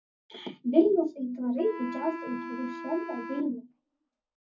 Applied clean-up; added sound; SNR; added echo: none; Wind instrument, woodwind instrument; 11 dB; reverberation time 0.3 s.